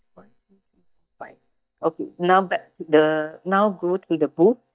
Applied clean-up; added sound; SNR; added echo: neural mask model DeepFilterNet 3.